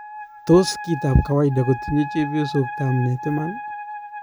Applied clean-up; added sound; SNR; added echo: none; Wind instrument, woodwind instrument; 11 dB; none.